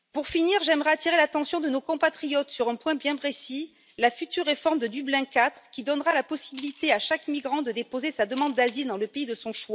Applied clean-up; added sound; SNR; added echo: none; Camera; 18 dB; none.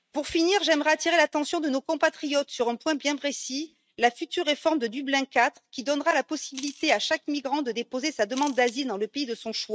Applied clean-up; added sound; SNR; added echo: neural mask model RNNoise.